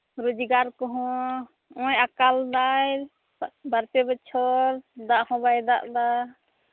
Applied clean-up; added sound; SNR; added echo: none; none; none; none.